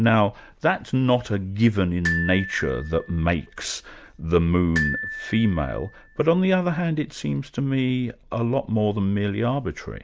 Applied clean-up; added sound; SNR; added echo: none; Glockenspiel; 11 dB; none.